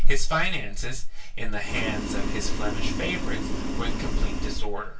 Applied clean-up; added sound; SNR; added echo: none; Boiling; 6 dB; reverberation time 0.2 s.